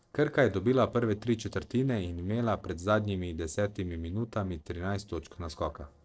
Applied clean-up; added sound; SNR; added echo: neural separator model SepFormer DNS4.